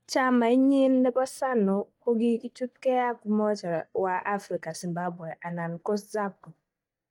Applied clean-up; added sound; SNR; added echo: neural mask model DeepFilterNet 3.